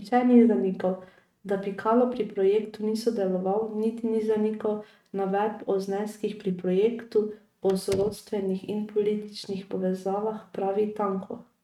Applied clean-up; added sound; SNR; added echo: neural mask model RNNoise.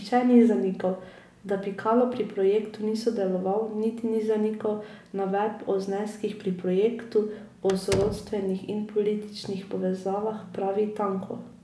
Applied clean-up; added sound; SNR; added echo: none; Slam; 9 dB; none.